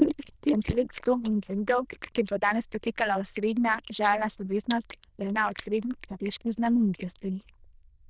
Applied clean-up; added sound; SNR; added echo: neural diffusion model UNIVERSE++.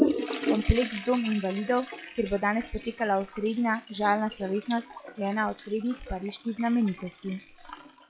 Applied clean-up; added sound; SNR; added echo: classical method log-MMSE.